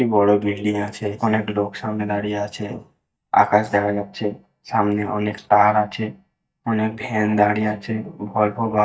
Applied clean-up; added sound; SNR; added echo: neural mask model DeepFilterNet 3.